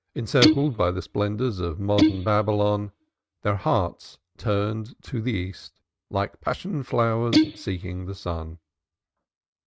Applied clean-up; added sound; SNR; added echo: neural mask model RNNoise.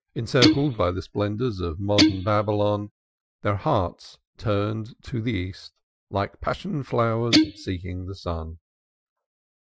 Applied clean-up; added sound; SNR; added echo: classical method Wiener filter.